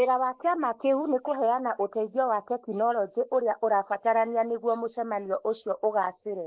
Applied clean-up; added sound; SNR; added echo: neural mask model Resemble Enhance denoiser.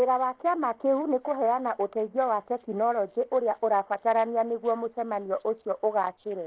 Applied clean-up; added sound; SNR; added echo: neural separator model SepFormer DNS4.